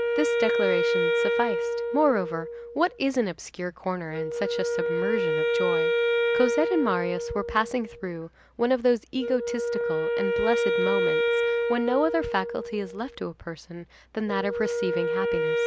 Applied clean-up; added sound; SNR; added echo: none; Wind instrument, woodwind instrument; -1 dB; none.